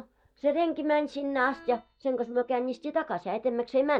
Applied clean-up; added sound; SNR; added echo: neural mask model DeepFilterNet 3.